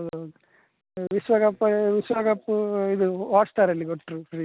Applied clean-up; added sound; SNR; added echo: none; none; none; none.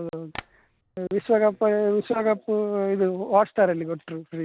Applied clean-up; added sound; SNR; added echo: none; Tap; 20 dB; none.